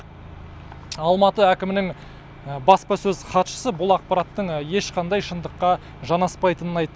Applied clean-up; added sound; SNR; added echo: none; none; none; none.